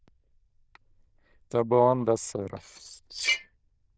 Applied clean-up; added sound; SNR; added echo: neural diffusion model UNIVERSE++.